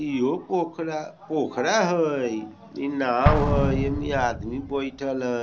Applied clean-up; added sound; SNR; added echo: none; Explosion; 5 dB; none.